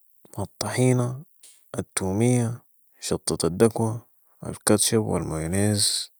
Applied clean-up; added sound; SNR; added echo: none; none; none; none.